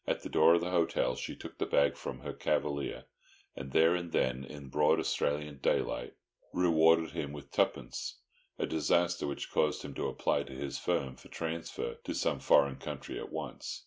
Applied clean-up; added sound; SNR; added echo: none; none; none; none.